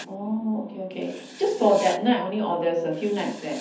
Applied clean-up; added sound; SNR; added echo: none; Writing; 20 dB; reverberation time 0.5 s.